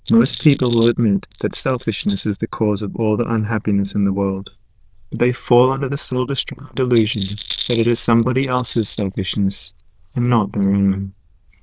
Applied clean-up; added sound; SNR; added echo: neural diffusion model UNIVERSE++.